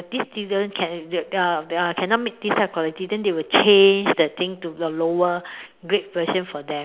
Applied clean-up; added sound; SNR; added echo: none; none; none; none.